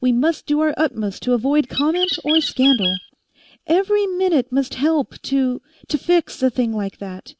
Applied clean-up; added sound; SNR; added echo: none; Bird; 4 dB; none.